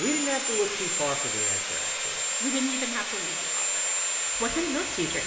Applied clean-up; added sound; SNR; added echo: none; Sawing; -4 dB; reverberation time 1.5 s.